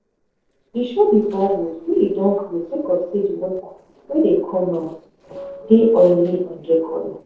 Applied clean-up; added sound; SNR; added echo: neural separator model SepFormer DNS4.